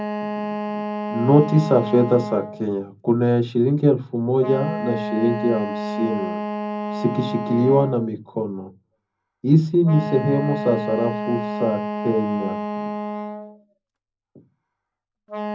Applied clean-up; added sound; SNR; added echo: none; Wind instrument, woodwind instrument; 7 dB; reverberation time 0.4 s.